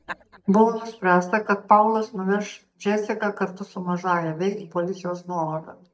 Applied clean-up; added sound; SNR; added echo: neural mask model DeepFilterNet 3.